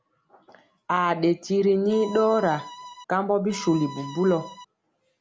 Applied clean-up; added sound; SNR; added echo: none; Bowed string instrument; 15 dB; none.